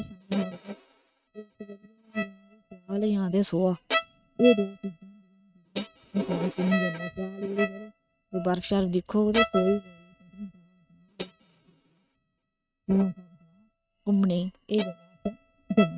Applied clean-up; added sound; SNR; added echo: neural mask model RNNoise.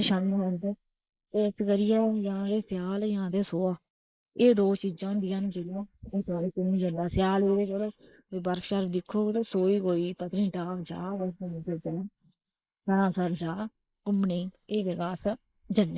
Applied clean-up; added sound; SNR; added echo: neural mask model Resemble Enhance denoiser.